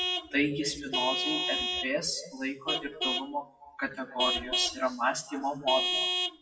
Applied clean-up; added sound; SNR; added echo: classical method WPE with log-MMSE.